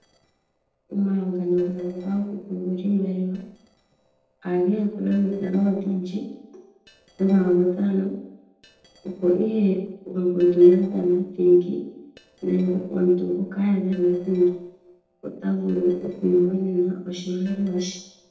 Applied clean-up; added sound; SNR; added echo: neural separator model SepFormer DNS4.